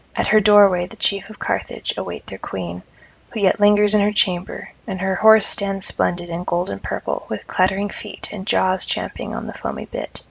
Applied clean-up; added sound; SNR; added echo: none; none; none; none.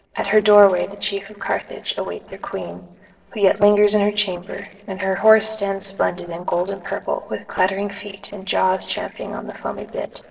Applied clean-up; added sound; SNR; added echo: neural separator model SepFormer DNS4.